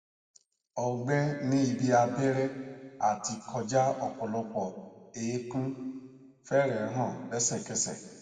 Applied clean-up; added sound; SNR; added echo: none; none; none; reverberation time 1.6 s.